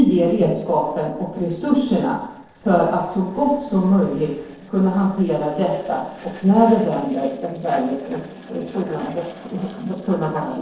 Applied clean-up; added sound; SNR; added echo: neural separator model SepFormer DNS4.